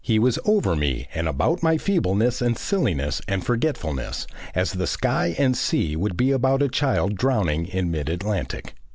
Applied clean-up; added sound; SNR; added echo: none; none; none; none.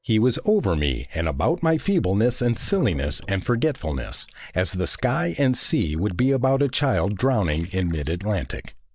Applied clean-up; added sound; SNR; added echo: neural mask model DeepFilterNet 3.